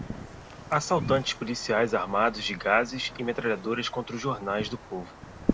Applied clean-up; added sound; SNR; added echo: none; Wind; 9 dB; none.